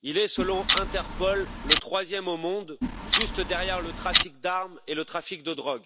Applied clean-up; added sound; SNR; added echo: none; Clock; 0 dB; none.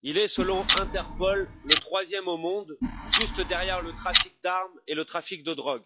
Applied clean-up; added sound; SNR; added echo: classical method log-MMSE.